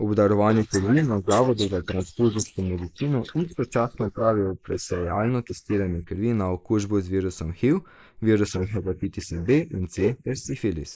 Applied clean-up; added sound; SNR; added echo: neural mask model Resemble Enhance denoiser.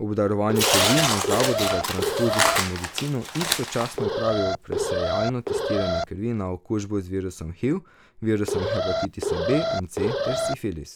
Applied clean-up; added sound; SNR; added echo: none; Alarm + Tearing; -2 dB; none.